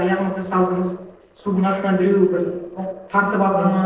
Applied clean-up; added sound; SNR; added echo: neural separator model SepFormer DNS4.